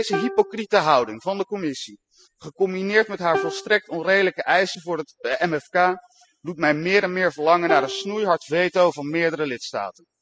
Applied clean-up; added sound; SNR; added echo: classical method spectral subtraction.